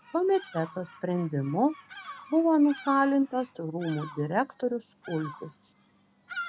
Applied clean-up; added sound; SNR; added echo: none; Bird vocalization, bird call, bird song; 17 dB; none.